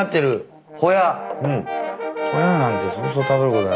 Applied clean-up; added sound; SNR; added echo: none; Brass instrument; 6 dB; none.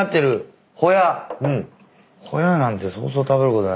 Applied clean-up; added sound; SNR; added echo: none; none; none; none.